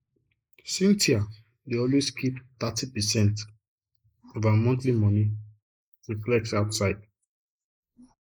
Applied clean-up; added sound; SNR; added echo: neural mask model Resemble Enhance denoiser.